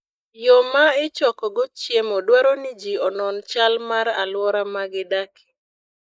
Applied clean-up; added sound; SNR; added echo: neural mask model Resemble Enhance denoiser.